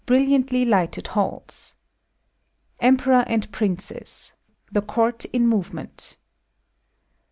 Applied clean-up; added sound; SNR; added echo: none; none; none; none.